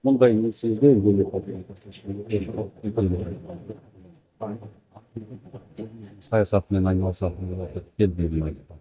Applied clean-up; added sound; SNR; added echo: neural mask model DeepFilterNet 3.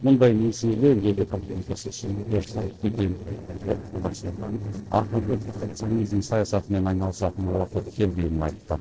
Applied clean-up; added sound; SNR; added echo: neural separator model SepFormer DNS4.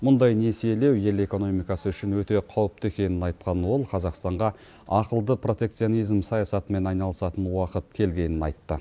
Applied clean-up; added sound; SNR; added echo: none; none; none; none.